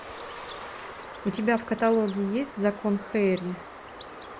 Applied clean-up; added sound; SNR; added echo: none; Bird; 13 dB; none.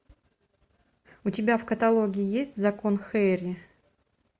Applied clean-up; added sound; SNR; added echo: none; none; none; none.